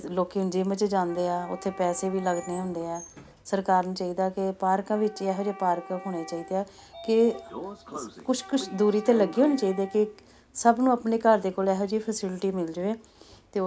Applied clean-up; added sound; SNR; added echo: none; Sliding door / Train + Wind instrument, woodwind instrument; 18 dB; none.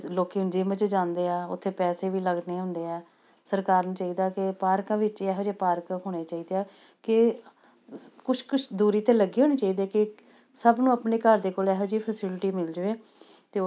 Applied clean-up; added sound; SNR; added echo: none; none; none; none.